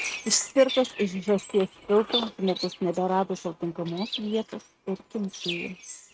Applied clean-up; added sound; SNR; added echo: neural mask model RNNoise.